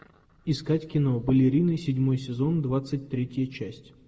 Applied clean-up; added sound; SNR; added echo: none; none; none; reverberation time 1.1 s.